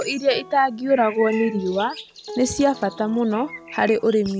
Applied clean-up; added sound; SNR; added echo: none; Acoustic guitar + Bird; 15 dB; none.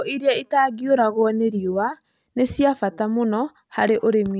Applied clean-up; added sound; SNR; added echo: none; none; none; none.